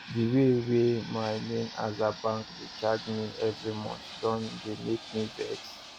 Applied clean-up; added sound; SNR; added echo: none; Fixed-wing aircraft, airplane; 14 dB; none.